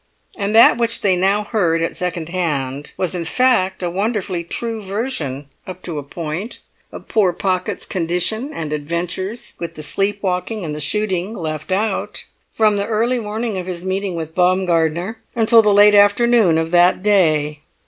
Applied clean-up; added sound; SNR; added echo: none; none; none; none.